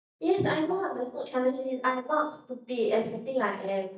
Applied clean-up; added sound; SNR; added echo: neural mask model DeepFilterNet 3.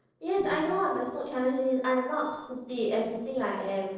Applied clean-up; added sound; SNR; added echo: neural separator model SepFormer DNS4.